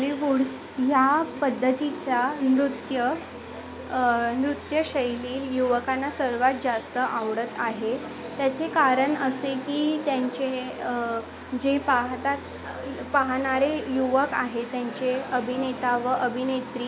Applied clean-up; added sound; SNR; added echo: none; none; none; none.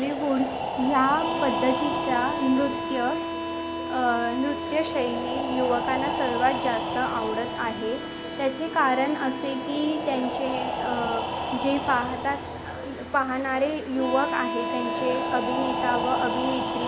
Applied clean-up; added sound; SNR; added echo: none; Breathing + Harmonica; 3 dB; none.